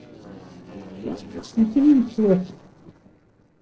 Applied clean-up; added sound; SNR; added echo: neural separator model SepFormer DNS4.